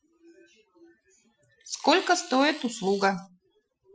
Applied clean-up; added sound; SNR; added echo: classical method Wiener filter.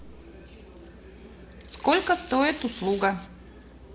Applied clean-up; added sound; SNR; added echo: none; Tearing; 19 dB; none.